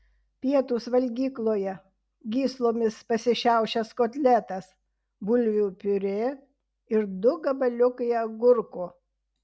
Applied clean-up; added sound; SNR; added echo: none; none; none; none.